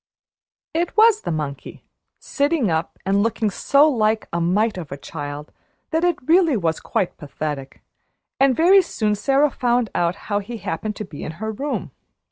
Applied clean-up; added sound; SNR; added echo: none; none; none; none.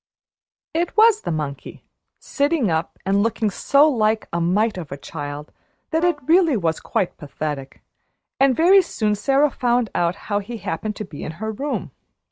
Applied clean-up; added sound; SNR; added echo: none; Brass instrument; 20 dB; none.